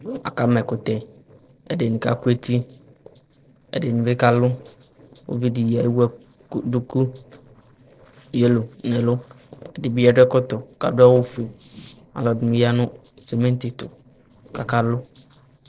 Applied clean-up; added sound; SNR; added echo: neural separator model SepFormer DNS4.